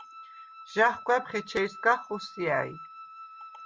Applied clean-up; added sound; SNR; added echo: none; Wind instrument, woodwind instrument; 16 dB; none.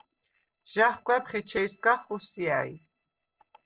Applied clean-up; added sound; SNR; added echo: neural separator model SepFormer DNS4.